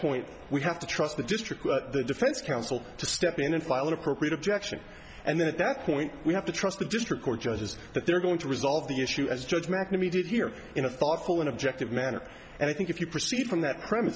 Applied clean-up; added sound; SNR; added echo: none; none; none; none.